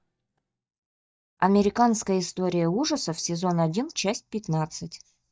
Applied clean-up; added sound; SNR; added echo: neural mask model DeepFilterNet 3.